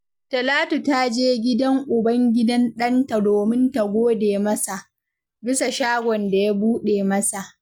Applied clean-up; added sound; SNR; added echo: none; none; none; none.